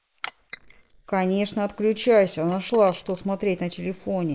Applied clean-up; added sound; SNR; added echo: neural mask model Resemble Enhance denoiser.